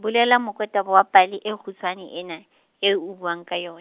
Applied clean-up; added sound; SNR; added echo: none; none; none; none.